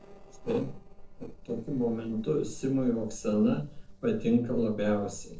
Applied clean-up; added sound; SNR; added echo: neural separator model SepFormer DNS4.